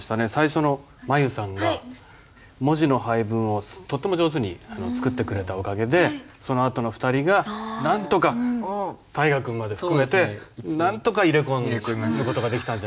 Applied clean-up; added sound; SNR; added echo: none; none; none; none.